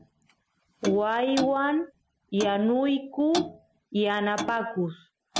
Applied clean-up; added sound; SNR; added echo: none; Clock; 10 dB; none.